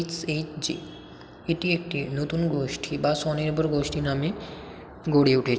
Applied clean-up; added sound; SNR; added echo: none; none; none; none.